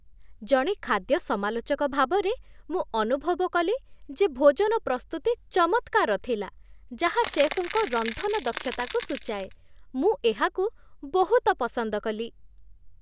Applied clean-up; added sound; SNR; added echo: none; Crackle / Crushing; 9 dB; none.